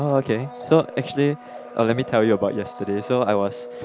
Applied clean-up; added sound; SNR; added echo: none; Domestic sounds, home sounds; 14 dB; none.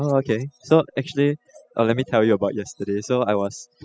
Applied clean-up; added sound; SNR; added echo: classical method spectral subtraction.